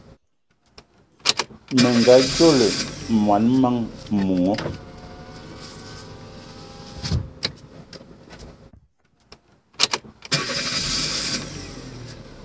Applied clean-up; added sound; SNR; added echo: none; Engine / Car; 5 dB; none.